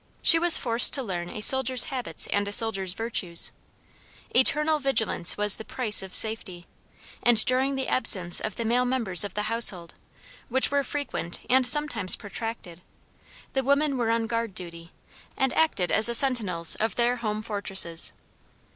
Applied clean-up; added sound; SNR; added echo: none; none; none; none.